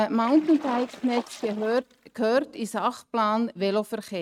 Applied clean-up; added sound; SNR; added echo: neural mask model RNNoise.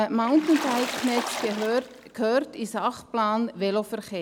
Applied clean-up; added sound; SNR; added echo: none; Water / Splash, splatter; 8 dB; none.